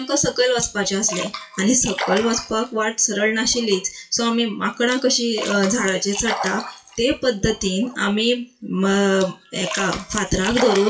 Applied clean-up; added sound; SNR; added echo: classical method WPE with log-MMSE.